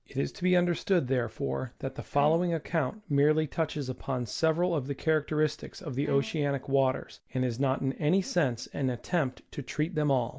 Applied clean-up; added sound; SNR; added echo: none; Bowed string instrument; 19 dB; none.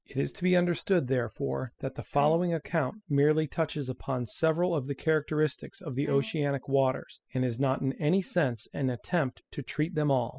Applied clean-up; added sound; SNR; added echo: classical method spectral subtraction.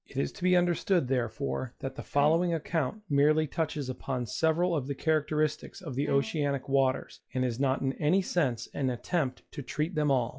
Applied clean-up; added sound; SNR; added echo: classical method log-MMSE.